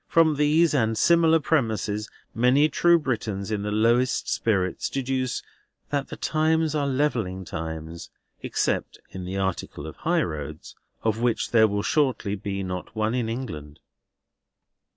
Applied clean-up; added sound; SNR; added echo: none; none; none; none.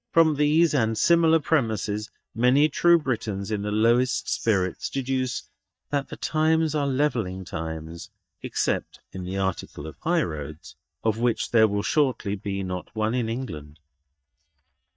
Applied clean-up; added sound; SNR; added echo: neural mask model DeepFilterNet 3.